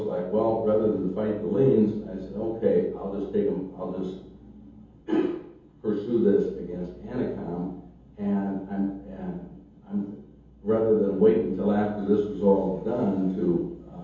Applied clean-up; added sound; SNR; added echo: none; none; none; reverberation time 0.7 s.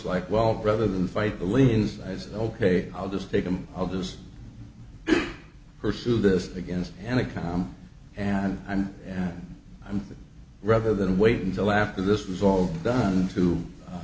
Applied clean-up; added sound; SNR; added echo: none; none; none; none.